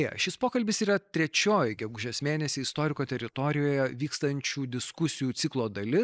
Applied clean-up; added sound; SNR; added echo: neural mask model Resemble Enhance denoiser.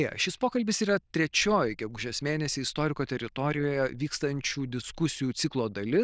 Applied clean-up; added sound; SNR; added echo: neural diffusion model UNIVERSE++.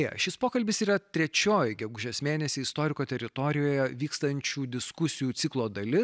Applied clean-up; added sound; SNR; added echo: none; none; none; none.